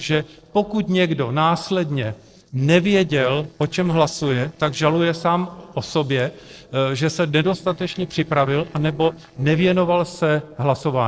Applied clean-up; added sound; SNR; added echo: neural separator model SepFormer DNS4.